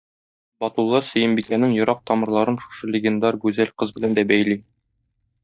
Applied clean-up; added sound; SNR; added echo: neural mask model DeepFilterNet 3.